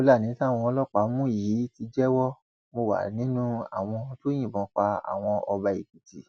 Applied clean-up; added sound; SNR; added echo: none; none; none; none.